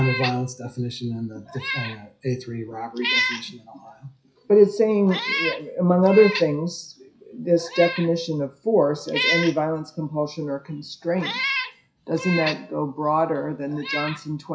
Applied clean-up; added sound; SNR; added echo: classical method WPE with log-MMSE.